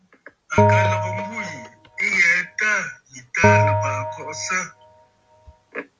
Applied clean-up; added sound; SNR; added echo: none; Bell; -3 dB; none.